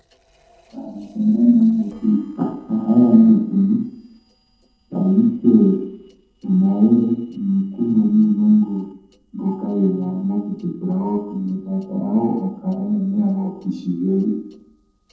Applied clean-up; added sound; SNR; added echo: neural separator model SepFormer DNS4.